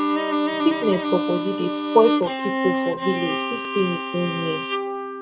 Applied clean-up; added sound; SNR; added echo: none; Bowed string instrument; 0 dB; none.